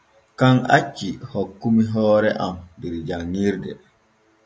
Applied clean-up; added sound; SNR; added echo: none; none; none; none.